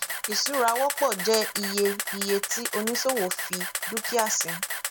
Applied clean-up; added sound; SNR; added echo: none; Camera; 4 dB; none.